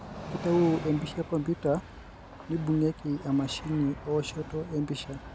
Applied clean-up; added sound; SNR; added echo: none; Train; 12 dB; none.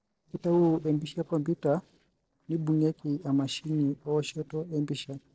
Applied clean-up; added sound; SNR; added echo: neural separator model SepFormer DNS4.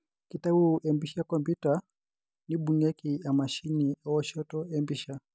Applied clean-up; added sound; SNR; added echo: none; none; none; none.